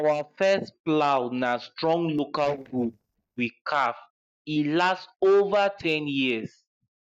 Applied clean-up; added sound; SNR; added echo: neural mask model DeepFilterNet 3.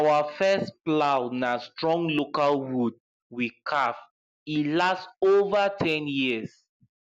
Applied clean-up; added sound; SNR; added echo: none; none; none; none.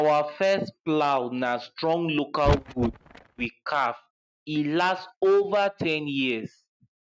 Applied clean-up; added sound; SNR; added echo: neural mask model RNNoise.